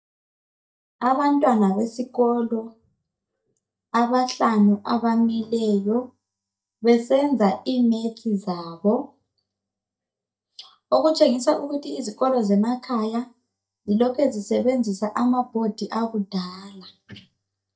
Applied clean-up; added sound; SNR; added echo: neural mask model DeepFilterNet 3.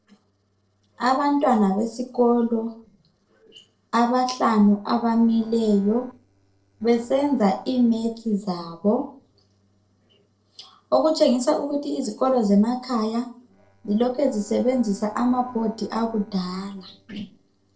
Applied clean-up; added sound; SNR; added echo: neural separator model SepFormer DNS4.